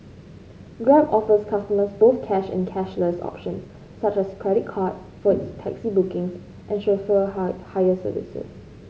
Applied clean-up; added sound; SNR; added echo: none; none; none; none.